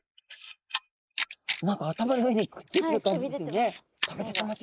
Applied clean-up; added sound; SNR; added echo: neural mask model Resemble Enhance denoiser.